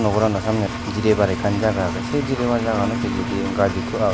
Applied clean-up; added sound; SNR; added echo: none; Engine; 5 dB; none.